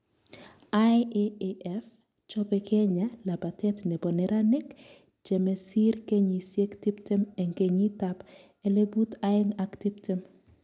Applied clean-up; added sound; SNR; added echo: none; none; none; none.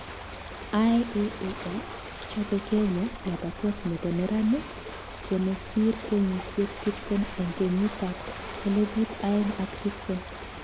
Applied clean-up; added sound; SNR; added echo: none; Ocean; 10 dB; none.